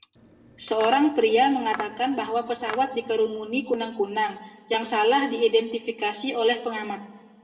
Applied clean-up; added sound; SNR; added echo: none; Tap; 16 dB; reverberation time 1.1 s.